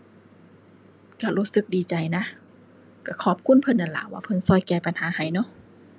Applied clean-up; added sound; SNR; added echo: none; none; none; none.